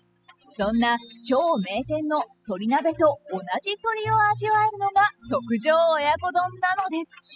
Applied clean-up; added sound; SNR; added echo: classical method spectral subtraction.